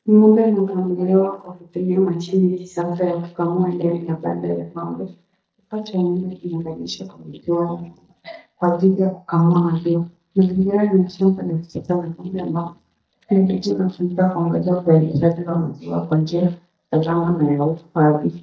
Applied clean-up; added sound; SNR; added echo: neural mask model DeepFilterNet 3.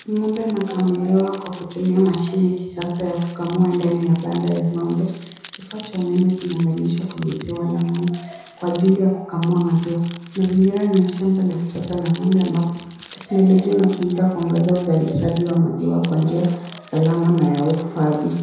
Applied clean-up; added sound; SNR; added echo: none; Crackle; 20 dB; reverberation time 1.0 s.